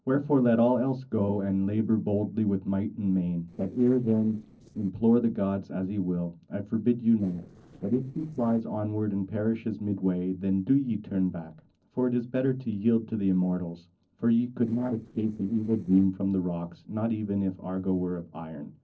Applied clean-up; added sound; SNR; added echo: neural separator model SepFormer DNS4.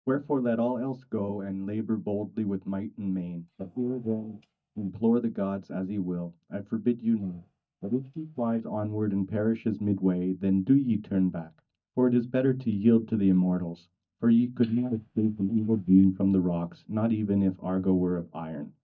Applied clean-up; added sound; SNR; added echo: neural mask model DeepFilterNet 3.